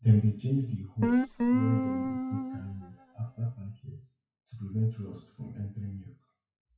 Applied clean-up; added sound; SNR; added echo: classical method WPE with log-MMSE.